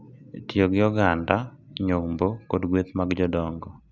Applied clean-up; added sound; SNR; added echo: none; none; none; none.